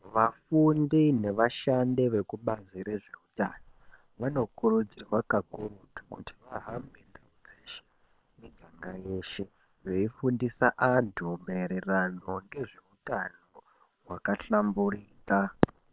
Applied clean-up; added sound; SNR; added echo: neural separator model SepFormer WHAM!.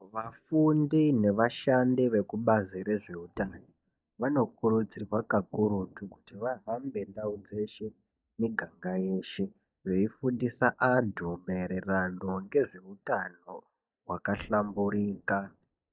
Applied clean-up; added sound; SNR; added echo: neural mask model DeepFilterNet 3.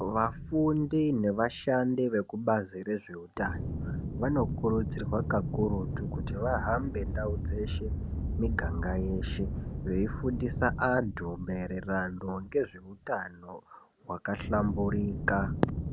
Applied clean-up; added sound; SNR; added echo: none; Aircraft; 4 dB; none.